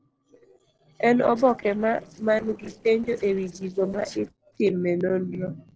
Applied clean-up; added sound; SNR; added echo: neural separator model SepFormer DNS4.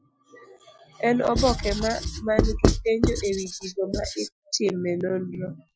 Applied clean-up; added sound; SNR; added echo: classical method Wiener filter.